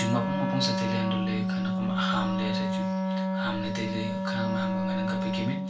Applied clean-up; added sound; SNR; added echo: none; Wind instrument, woodwind instrument; -5 dB; reverberation time 0.4 s.